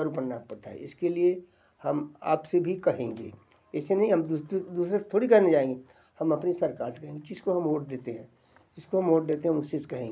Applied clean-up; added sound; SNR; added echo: none; none; none; none.